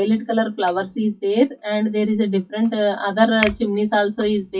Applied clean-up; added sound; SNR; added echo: classical method WPE with log-MMSE.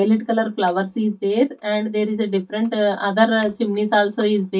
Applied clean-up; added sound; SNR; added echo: neural mask model DeepFilterNet 3.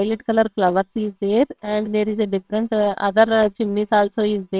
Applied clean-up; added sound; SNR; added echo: neural separator model SepFormer WHAMR!.